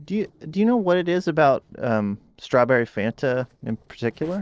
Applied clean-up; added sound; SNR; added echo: neural separator model SepFormer DNS4.